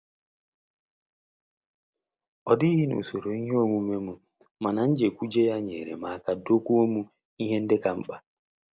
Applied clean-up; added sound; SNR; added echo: none; none; none; none.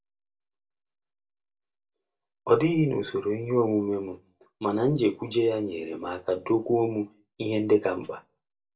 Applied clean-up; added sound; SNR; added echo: none; none; none; reverberation time 0.2 s.